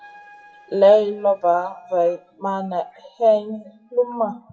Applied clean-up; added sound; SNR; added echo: classical method WPE with log-MMSE.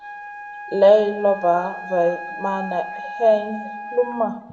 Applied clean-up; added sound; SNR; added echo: none; Wind instrument, woodwind instrument; 12 dB; reverberation time 0.7 s.